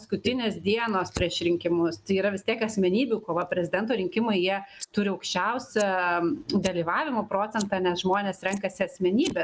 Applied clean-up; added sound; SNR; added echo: neural mask model Resemble Enhance denoiser.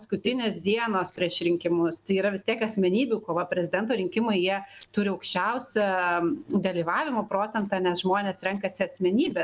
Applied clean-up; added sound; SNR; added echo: neural separator model SepFormer DNS4.